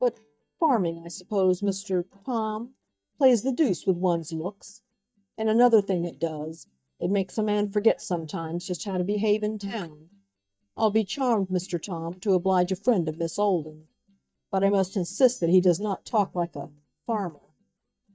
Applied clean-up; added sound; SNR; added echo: neural mask model DeepFilterNet 3.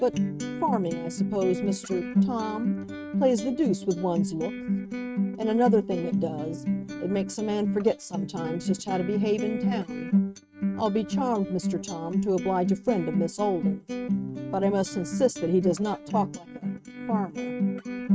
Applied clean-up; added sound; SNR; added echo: neural mask model RNNoise.